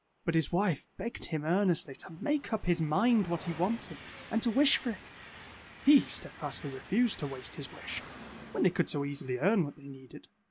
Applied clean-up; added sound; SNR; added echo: none; Train; 19 dB; none.